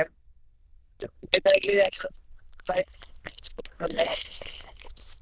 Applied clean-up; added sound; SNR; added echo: neural diffusion model UNIVERSE++.